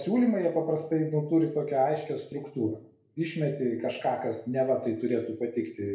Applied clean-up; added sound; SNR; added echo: none; none; none; reverberation time 0.6 s.